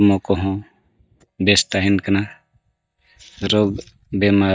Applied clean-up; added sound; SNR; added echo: neural mask model DeepFilterNet 3.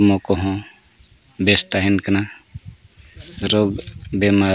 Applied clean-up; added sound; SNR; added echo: none; none; none; none.